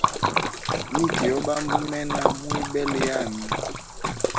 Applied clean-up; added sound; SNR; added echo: none; Splash, splatter; -3 dB; none.